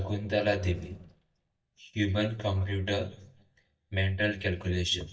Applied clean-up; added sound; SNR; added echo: neural mask model DeepFilterNet 3.